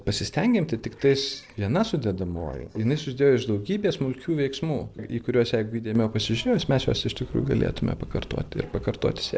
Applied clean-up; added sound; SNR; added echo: neural separator model SepFormer DNS4.